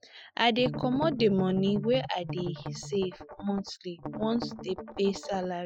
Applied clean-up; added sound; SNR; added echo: classical method Wiener filter.